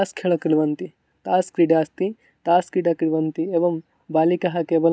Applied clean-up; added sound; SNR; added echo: none; none; none; none.